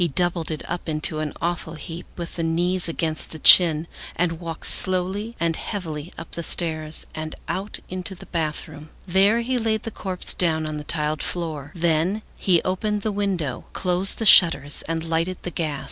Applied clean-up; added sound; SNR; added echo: none; none; none; none.